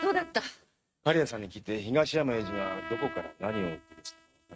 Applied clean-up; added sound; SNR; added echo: neural mask model RNNoise.